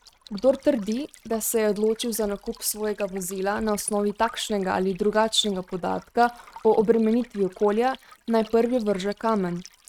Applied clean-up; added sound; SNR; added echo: neural mask model RNNoise.